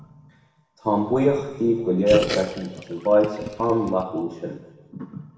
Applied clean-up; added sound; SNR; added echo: none; Gurgling; 10 dB; reverberation time 1.2 s.